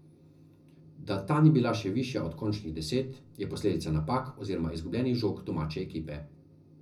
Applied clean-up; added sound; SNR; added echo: none; none; none; reverberation time 0.4 s.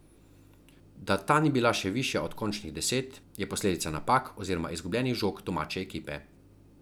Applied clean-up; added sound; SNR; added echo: none; none; none; none.